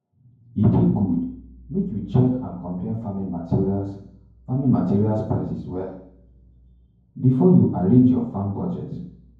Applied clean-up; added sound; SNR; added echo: none; none; none; reverberation time 0.9 s.